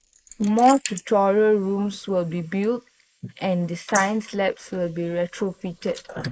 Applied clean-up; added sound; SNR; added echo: neural mask model Resemble Enhance denoiser.